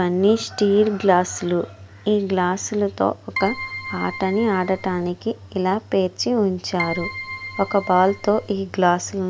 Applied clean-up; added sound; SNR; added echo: none; Keyboard (musical); 11 dB; none.